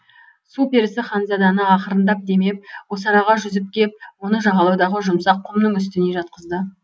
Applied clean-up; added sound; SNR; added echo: none; none; none; none.